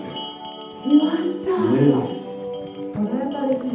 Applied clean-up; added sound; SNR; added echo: none; Bell; 18 dB; reverberation time 0.8 s.